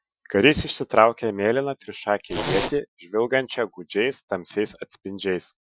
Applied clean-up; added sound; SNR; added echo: classical method Wiener filter.